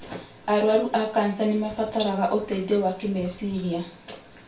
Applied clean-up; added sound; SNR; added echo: none; none; none; reverberation time 0.3 s.